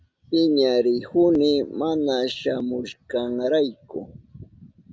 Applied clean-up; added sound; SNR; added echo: none; none; none; none.